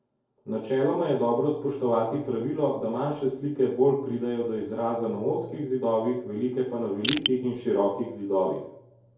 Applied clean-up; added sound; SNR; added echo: none; Crushing; 0 dB; reverberation time 2.3 s.